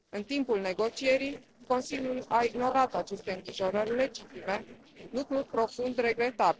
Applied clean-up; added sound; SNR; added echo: neural separator model SepFormer DNS4.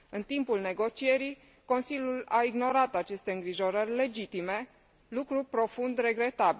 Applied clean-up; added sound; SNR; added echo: none; none; none; none.